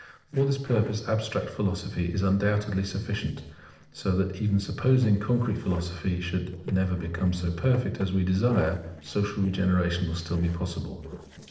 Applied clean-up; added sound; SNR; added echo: neural separator model SepFormer DNS4.